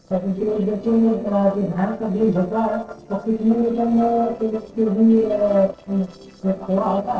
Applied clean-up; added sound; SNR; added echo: neural separator model SepFormer DNS4.